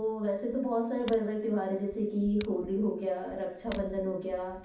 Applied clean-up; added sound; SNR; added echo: none; Tick; 17 dB; reverberation time 0.6 s.